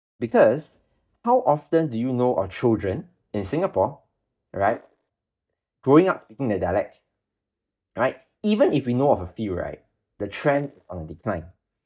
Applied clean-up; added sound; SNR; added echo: neural mask model DeepFilterNet 3.